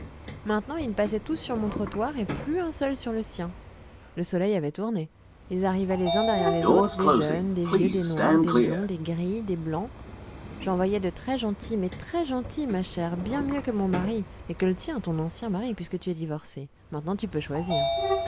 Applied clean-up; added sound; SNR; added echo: none; Sliding door / Train; 2 dB; none.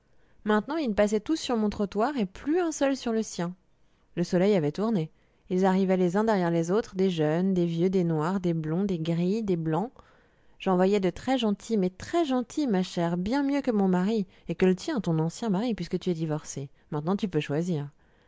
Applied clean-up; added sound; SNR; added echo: none; none; none; none.